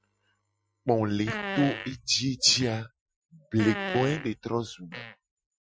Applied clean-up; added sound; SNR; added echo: classical method Wiener filter.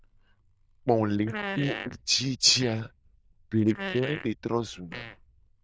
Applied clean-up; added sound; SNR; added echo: neural diffusion model UNIVERSE++.